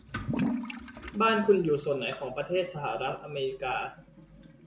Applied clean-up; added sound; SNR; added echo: none; Toilet flush / Liquid; 8 dB; none.